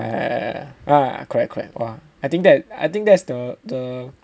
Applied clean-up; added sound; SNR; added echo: none; none; none; none.